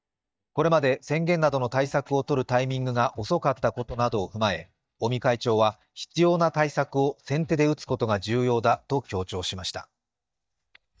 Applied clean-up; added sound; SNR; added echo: neural mask model DeepFilterNet 3.